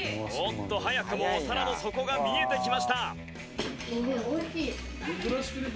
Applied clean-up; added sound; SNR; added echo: none; none; none; none.